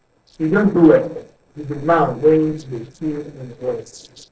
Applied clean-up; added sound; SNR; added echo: neural separator model SepFormer DNS4.